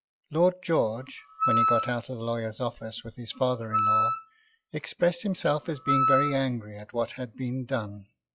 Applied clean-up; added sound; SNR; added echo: classical method log-MMSE.